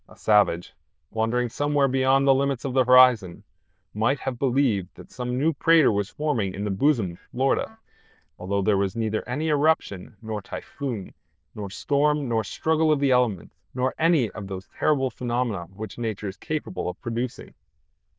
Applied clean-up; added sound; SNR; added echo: neural diffusion model UNIVERSE++.